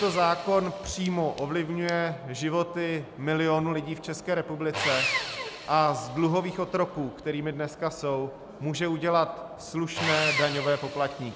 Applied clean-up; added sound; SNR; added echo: none; Sawing; 9 dB; none.